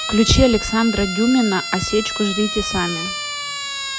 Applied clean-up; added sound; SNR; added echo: none; Siren; 7 dB; none.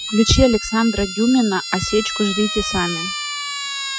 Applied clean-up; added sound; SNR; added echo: classical method spectral subtraction.